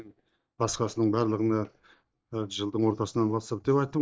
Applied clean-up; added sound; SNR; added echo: neural mask model DeepFilterNet 3.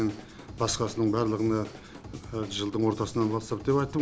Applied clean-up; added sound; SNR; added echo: none; Drum / Drum kit; 16 dB; none.